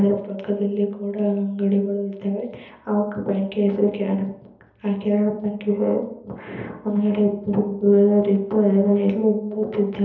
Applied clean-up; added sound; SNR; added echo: none; none; none; reverberation time 0.7 s.